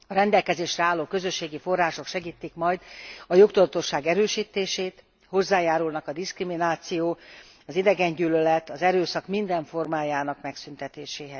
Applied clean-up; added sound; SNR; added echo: none; none; none; none.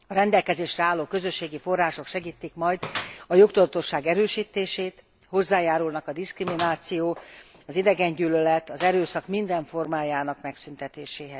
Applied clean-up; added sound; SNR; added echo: none; Gunshot, gunfire; 18 dB; none.